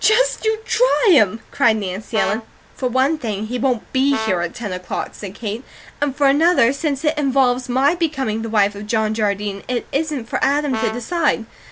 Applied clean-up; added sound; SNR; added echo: none; Brass instrument; 11 dB; none.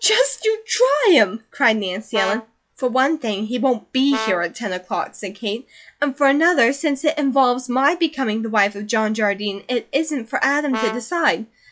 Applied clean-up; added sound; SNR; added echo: classical method log-MMSE.